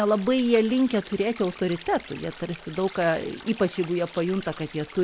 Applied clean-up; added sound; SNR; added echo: none; Stream; 18 dB; none.